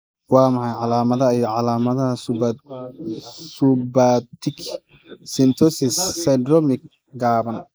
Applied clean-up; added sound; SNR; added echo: neural mask model Resemble Enhance denoiser.